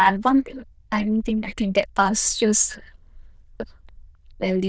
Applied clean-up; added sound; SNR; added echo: neural diffusion model UNIVERSE++.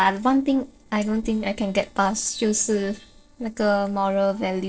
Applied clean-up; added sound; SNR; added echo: neural separator model SepFormer DNS4.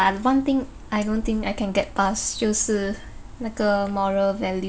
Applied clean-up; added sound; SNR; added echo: none; none; none; none.